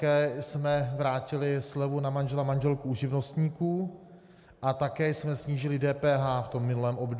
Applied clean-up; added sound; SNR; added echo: none; none; none; none.